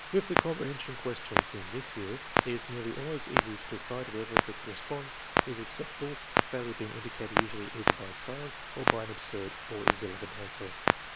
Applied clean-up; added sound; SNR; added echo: none; Clock; -5 dB; none.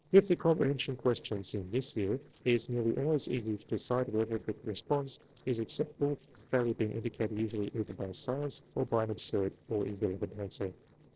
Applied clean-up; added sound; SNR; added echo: neural separator model SepFormer DNS4.